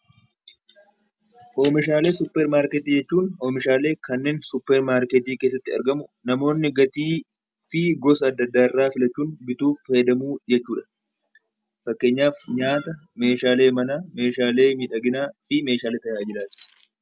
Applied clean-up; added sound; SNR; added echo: none; none; none; none.